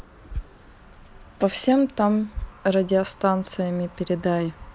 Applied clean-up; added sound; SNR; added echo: none; none; none; none.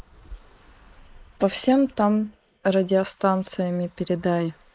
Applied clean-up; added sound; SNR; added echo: neural mask model Resemble Enhance denoiser.